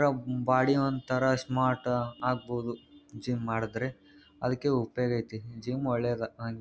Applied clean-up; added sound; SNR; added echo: none; none; none; none.